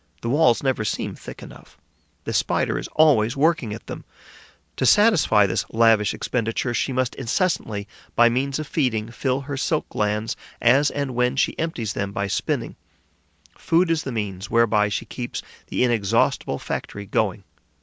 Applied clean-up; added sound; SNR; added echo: none; none; none; none.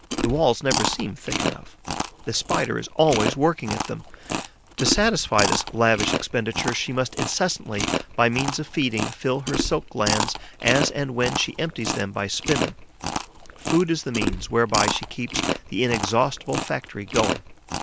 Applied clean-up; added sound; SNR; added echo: none; Chewing, mastication; 4 dB; none.